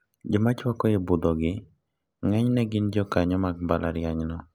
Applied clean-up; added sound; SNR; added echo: none; none; none; none.